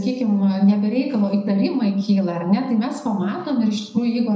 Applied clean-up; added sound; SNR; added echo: none; none; none; reverberation time 0.7 s.